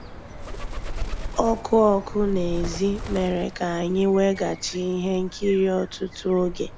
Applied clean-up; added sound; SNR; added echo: none; Bird; 9 dB; none.